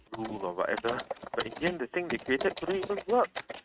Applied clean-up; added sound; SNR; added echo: neural mask model RNNoise.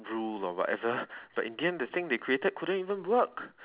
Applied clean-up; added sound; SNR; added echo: none; none; none; none.